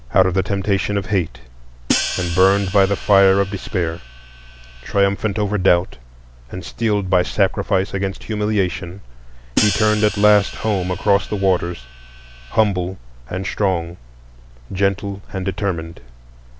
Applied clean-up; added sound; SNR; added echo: none; Hi-hat; 9 dB; none.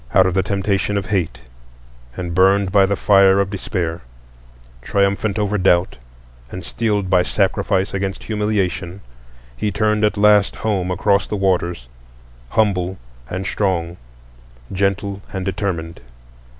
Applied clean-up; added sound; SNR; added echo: none; none; none; none.